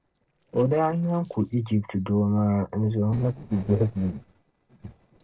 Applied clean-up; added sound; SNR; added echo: neural separator model SepFormer DNS4.